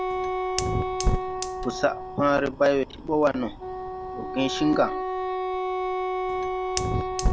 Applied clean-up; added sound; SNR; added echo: none; Fire + Wind instrument, woodwind instrument; 0 dB; none.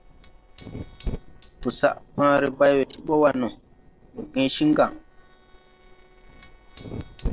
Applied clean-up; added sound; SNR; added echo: neural separator model SepFormer DNS4.